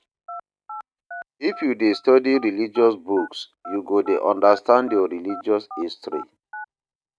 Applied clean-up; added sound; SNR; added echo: neural mask model RNNoise.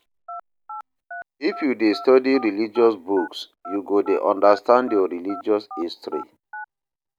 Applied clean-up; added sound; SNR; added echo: none; Telephone; 16 dB; none.